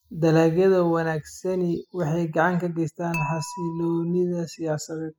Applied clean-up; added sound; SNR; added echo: classical method spectral subtraction.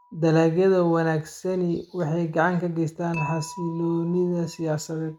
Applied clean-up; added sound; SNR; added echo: neural mask model RNNoise.